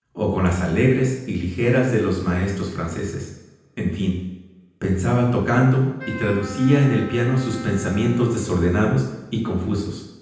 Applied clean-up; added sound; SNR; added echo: none; Wind instrument, woodwind instrument; 16 dB; reverberation time 0.9 s.